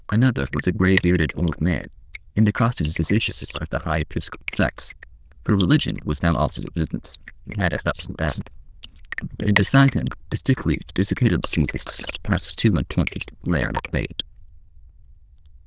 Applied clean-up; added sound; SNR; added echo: neural diffusion model UNIVERSE++.